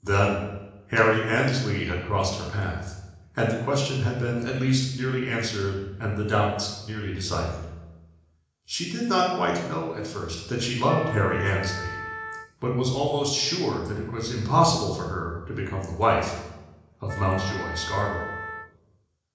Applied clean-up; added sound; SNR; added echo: none; Wind instrument, woodwind instrument; 11 dB; reverberation time 1.0 s.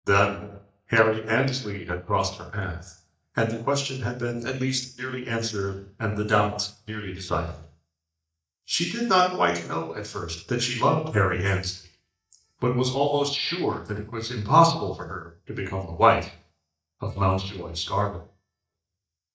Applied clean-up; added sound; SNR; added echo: neural mask model DeepFilterNet 3.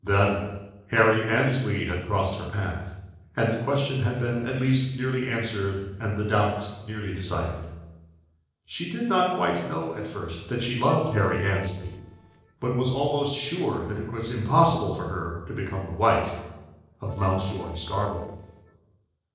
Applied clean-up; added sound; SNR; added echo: neural separator model SepFormer DNS4.